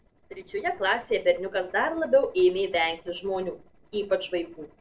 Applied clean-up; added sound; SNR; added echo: neural separator model SepFormer DNS4.